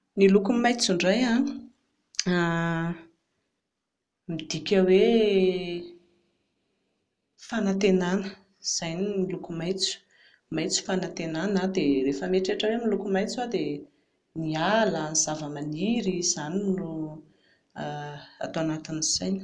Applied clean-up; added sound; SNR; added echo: none; none; none; none.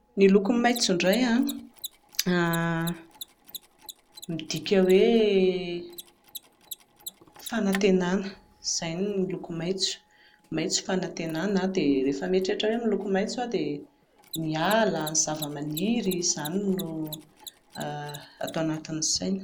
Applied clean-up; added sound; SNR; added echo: none; Mechanisms; 19 dB; none.